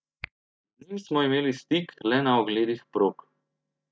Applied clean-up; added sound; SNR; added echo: neural mask model DeepFilterNet 3.